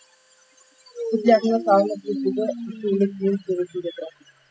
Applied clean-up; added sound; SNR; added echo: classical method spectral subtraction.